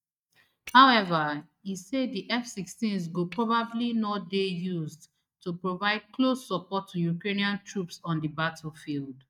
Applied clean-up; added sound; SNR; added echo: neural mask model DeepFilterNet 3.